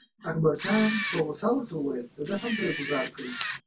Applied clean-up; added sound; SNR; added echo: none; Camera; 4 dB; reverberation time 0.2 s.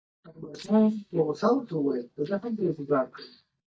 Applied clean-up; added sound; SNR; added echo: neural mask model DeepFilterNet 3.